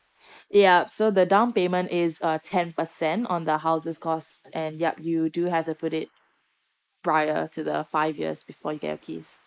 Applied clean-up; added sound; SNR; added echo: neural mask model Resemble Enhance denoiser.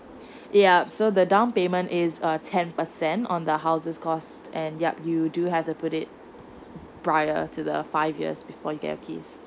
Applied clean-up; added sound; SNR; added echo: none; none; none; none.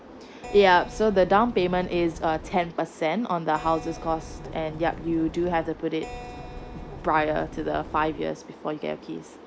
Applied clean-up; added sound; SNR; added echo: none; Keyboard (musical); 14 dB; none.